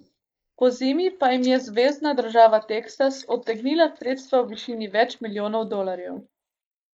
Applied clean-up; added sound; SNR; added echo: neural mask model Resemble Enhance denoiser.